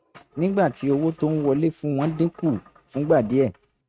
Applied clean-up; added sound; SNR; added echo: neural mask model RNNoise.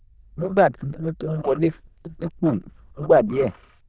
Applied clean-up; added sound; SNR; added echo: neural diffusion model UNIVERSE++.